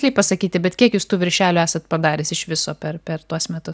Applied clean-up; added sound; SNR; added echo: none; none; none; none.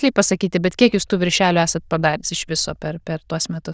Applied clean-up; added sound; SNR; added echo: neural diffusion model UNIVERSE++.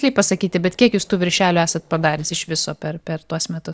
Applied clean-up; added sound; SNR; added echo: neural separator model SepFormer DNS4.